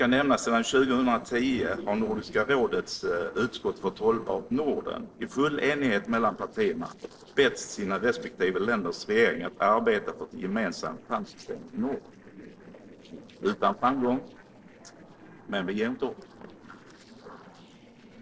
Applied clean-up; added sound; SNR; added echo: neural separator model SepFormer DNS4.